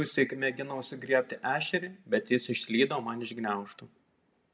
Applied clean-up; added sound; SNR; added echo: none; none; none; none.